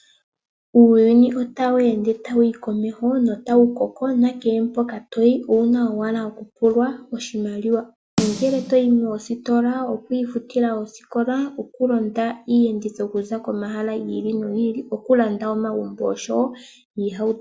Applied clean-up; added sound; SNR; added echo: none; Snare drum; 10 dB; none.